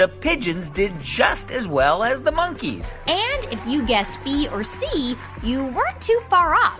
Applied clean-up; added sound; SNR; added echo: none; none; none; none.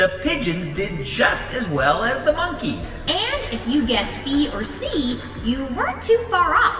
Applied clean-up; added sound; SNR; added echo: none; none; none; reverberation time 1.8 s.